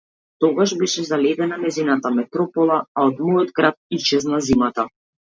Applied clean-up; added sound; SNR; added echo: none; none; none; none.